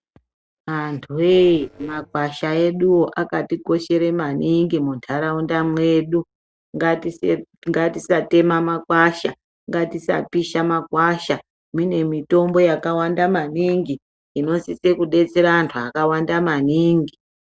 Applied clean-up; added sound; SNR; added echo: neural separator model SepFormer DNS4.